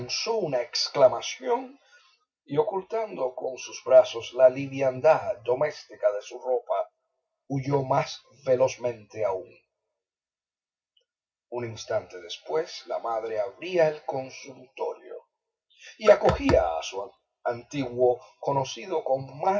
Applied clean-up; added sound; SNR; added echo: none; none; none; reverberation time 0.4 s.